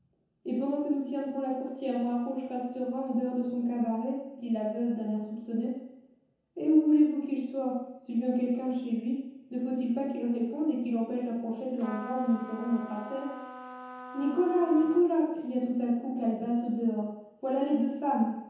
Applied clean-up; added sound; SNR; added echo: none; Trumpet; 13 dB; reverberation time 0.9 s.